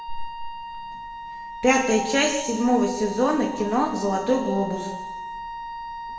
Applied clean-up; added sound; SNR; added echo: none; Wind instrument, woodwind instrument; 10 dB; reverberation time 1.1 s.